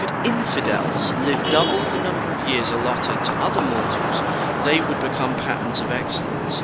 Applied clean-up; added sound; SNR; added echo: none; Traffic noise, roadway noise / Vehicle horn, car horn, honking; -1 dB; none.